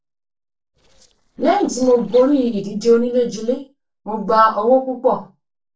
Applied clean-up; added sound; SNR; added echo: neural separator model SepFormer DNS4.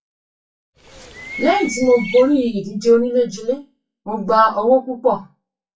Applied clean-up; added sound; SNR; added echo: classical method WPE with log-MMSE.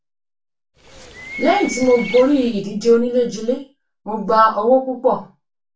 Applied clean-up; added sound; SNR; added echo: none; Bird; 13 dB; reverberation time 0.3 s.